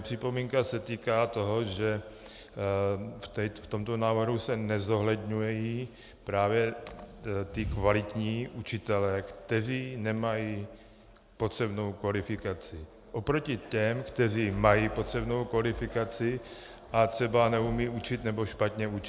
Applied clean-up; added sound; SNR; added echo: none; none; none; none.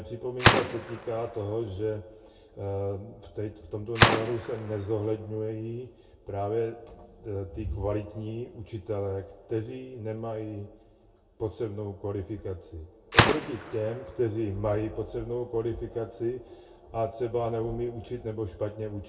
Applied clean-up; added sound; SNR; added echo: none; Gunshot, gunfire; -1 dB; reverberation time 0.2 s.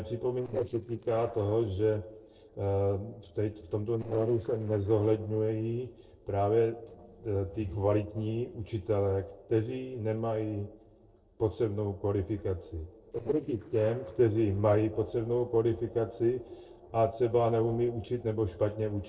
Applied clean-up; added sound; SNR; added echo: neural separator model SepFormer DNS4.